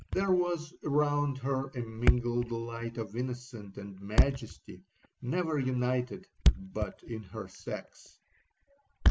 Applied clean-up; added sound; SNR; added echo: none; Thump, thud; 0 dB; none.